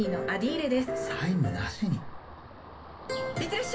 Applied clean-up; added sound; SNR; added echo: none; Ocean; 14 dB; reverberation time 0.3 s.